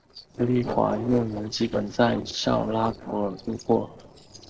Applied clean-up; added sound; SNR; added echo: neural separator model SepFormer DNS4.